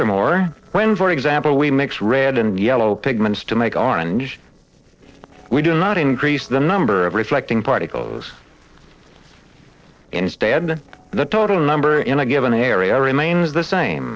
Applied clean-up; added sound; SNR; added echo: neural separator model SepFormer DNS4.